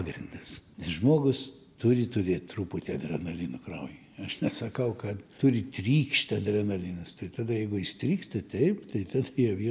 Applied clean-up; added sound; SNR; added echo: none; none; none; none.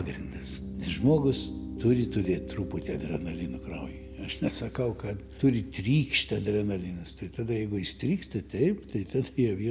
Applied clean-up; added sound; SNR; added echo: none; Piano; 12 dB; none.